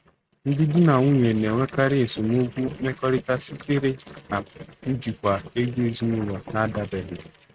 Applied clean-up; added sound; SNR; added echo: neural mask model RNNoise.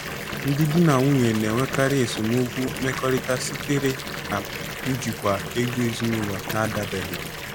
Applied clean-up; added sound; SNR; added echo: none; Fill (with liquid) / Bathtub (filling or washing) / Water tap, faucet; 7 dB; none.